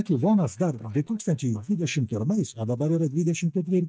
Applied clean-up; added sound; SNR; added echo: neural mask model DeepFilterNet 3.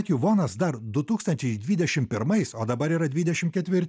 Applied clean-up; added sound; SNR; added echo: none; none; none; none.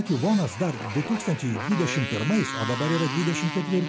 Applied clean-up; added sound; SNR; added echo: none; Motorcycle; 7 dB; reverberation time 0.4 s.